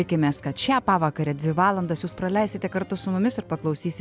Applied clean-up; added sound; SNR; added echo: none; none; none; none.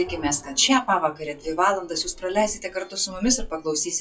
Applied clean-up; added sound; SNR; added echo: classical method WPE with log-MMSE.